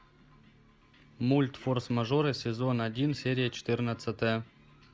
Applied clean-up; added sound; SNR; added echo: none; none; none; none.